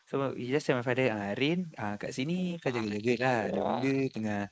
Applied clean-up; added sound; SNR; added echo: neural mask model Resemble Enhance denoiser.